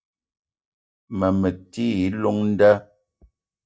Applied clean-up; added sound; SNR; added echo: neural mask model DeepFilterNet 3.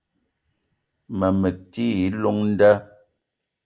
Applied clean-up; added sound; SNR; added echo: neural mask model Resemble Enhance denoiser.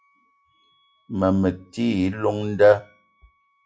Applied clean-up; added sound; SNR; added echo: classical method log-MMSE.